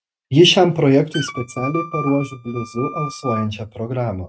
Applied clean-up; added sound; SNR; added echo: neural mask model RNNoise.